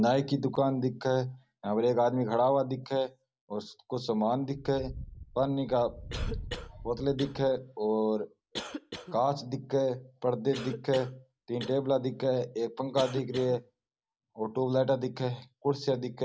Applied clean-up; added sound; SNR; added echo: none; Cough + Wind; 12 dB; none.